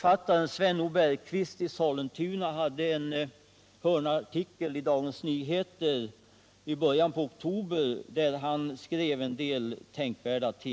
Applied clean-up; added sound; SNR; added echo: none; none; none; none.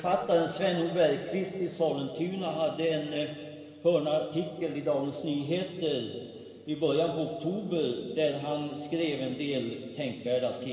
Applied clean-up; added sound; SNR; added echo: none; none; none; reverberation time 2.2 s.